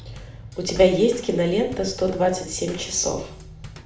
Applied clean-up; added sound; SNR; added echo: none; Bass drum / Snare drum / Drum kit; 19 dB; reverberation time 0.5 s.